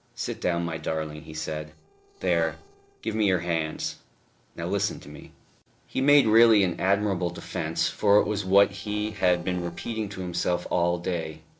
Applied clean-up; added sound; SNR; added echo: neural separator model SepFormer DNS4.